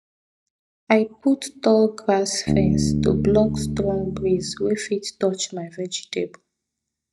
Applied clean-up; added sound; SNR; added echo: neural mask model DeepFilterNet 3.